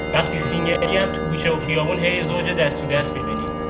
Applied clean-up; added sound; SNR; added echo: none; Brass instrument + Tick-tock / Bell; 2 dB; none.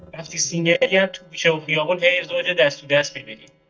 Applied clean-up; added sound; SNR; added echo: neural mask model DeepFilterNet 3.